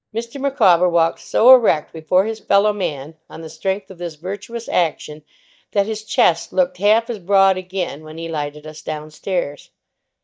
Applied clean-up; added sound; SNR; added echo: neural mask model DeepFilterNet 3.